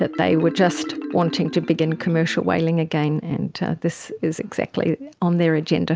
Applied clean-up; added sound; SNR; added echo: none; Marimba, xylophone; 14 dB; none.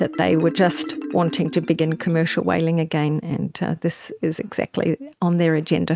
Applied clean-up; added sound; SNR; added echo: neural mask model RNNoise.